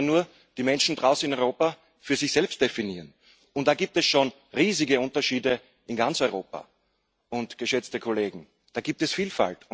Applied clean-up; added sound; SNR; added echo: none; none; none; none.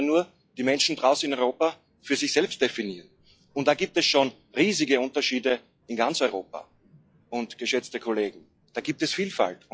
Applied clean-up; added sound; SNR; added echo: classical method log-MMSE.